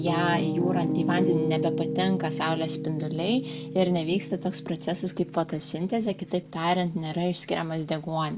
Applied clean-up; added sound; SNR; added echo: none; Piano; 4 dB; none.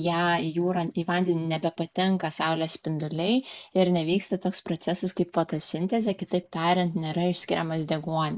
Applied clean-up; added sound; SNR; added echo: neural mask model Resemble Enhance denoiser.